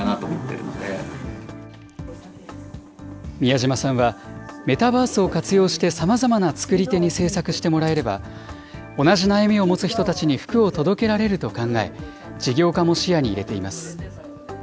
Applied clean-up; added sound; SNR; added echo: none; none; none; none.